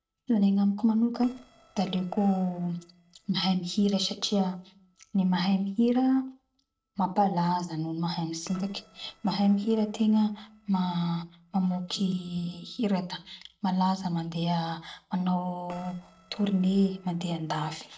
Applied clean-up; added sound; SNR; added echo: neural separator model SepFormer DNS4.